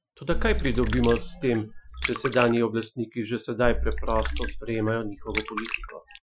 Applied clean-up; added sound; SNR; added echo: classical method Wiener filter.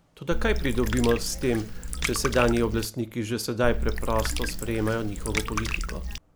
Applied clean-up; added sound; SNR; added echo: none; Water / Liquid; 1 dB; none.